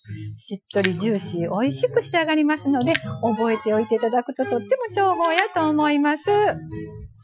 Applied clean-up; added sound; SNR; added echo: classical method Wiener filter.